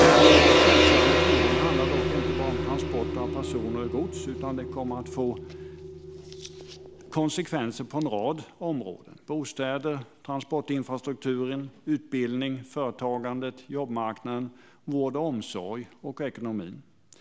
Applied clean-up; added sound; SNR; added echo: none; Gong; -4 dB; none.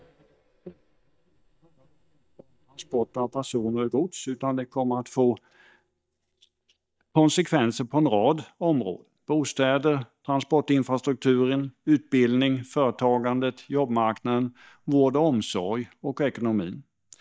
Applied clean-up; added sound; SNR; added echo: neural mask model DeepFilterNet 3.